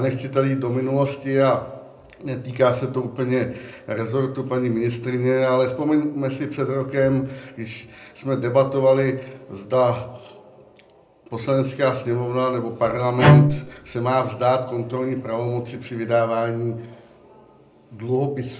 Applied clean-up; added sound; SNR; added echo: none; Bowed string instrument; -5 dB; reverberation time 0.5 s.